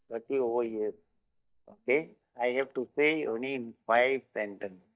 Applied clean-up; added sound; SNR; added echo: neural mask model DeepFilterNet 3.